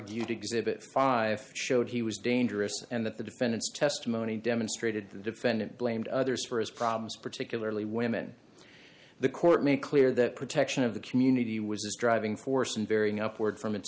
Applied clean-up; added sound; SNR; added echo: none; none; none; none.